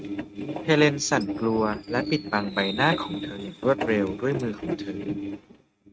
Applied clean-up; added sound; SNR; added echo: neural mask model RNNoise.